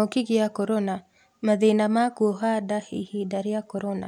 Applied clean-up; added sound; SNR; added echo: none; none; none; none.